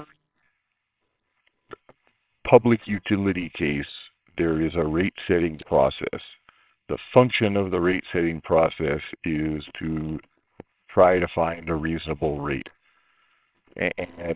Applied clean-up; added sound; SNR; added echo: neural separator model SepFormer WHAMR!.